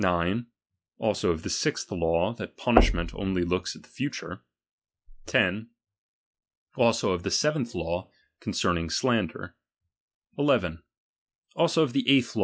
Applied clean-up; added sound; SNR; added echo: classical method log-MMSE.